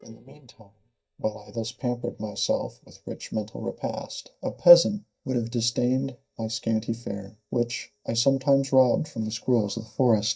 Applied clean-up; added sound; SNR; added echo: neural mask model DeepFilterNet 3.